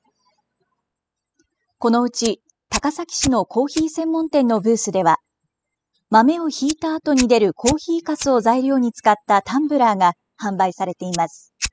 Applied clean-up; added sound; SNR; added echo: classical method spectral subtraction.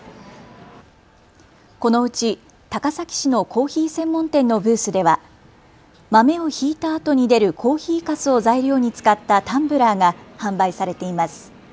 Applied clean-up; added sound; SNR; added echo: none; none; none; none.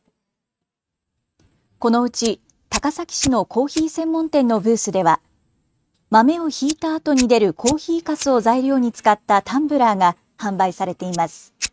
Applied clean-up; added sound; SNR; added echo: neural mask model RNNoise.